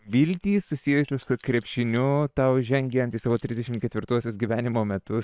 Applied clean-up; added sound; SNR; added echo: neural separator model SepFormer WHAM!.